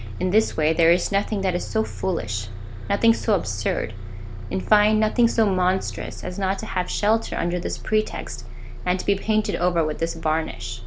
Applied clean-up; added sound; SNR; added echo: none; Bus; 8 dB; none.